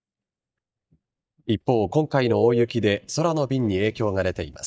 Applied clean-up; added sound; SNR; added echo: neural mask model DeepFilterNet 3.